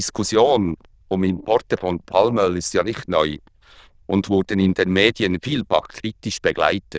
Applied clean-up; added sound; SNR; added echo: neural diffusion model UNIVERSE++.